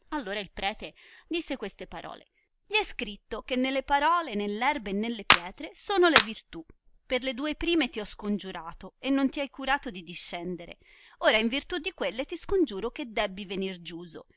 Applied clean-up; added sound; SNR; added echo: none; Clapping; -3 dB; none.